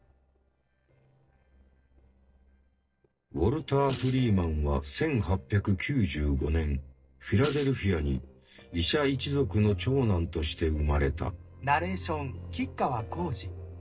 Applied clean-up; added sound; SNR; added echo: neural separator model SepFormer DNS4.